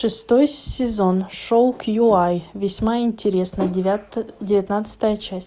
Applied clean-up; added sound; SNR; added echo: none; none; none; none.